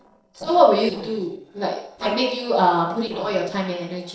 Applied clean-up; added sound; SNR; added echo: neural separator model SepFormer DNS4.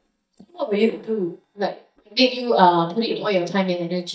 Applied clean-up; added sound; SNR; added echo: neural mask model DeepFilterNet 3.